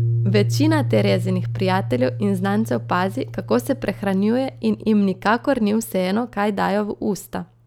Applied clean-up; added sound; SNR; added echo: none; Piano; 6 dB; none.